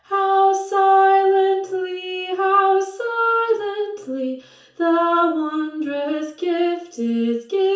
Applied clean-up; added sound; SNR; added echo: none; none; none; reverberation time 0.7 s.